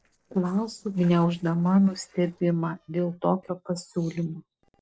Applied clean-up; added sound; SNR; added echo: neural separator model SepFormer DNS4.